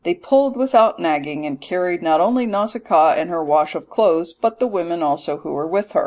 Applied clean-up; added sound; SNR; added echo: none; none; none; none.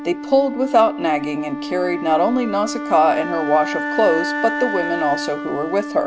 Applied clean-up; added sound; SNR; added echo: none; Wind instrument, woodwind instrument; 6 dB; none.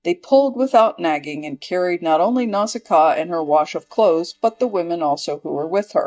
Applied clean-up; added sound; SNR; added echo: neural mask model DeepFilterNet 3.